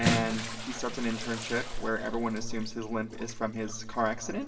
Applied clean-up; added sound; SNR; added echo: none; Bathtub (filling or washing) / Splash, splatter; 5 dB; reverberation time 2.0 s.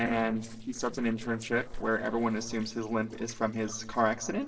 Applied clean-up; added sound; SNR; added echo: neural separator model SepFormer DNS4.